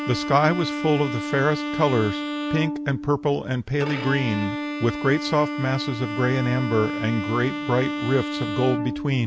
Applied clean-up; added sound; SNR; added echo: none; Bowed string instrument; 5 dB; none.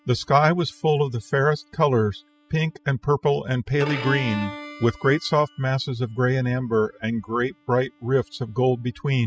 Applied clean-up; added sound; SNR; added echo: classical method spectral subtraction.